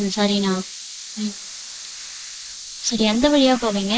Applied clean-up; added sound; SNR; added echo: neural mask model Resemble Enhance denoiser.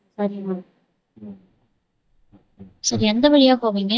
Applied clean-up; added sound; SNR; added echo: neural mask model DeepFilterNet 3.